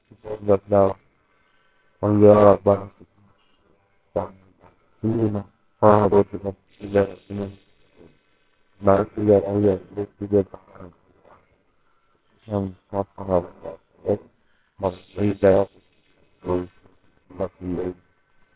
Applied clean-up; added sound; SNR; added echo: neural separator model SepFormer WHAMR!.